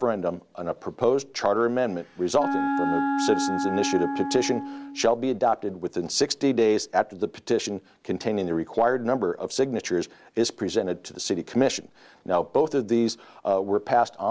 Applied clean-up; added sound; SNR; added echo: none; Wind instrument, woodwind instrument; 3 dB; none.